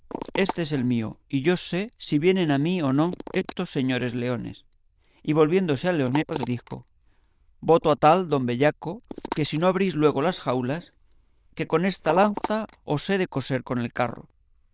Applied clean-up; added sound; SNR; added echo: neural diffusion model UNIVERSE++.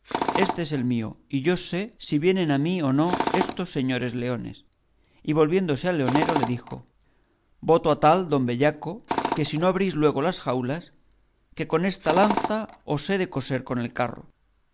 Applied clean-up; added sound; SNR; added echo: none; Tools; 9 dB; none.